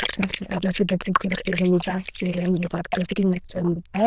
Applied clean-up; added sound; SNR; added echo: neural diffusion model UNIVERSE++.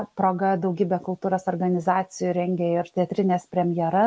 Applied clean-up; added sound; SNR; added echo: none; none; none; none.